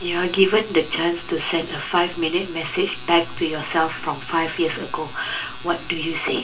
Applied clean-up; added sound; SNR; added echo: none; none; none; reverberation time 0.2 s.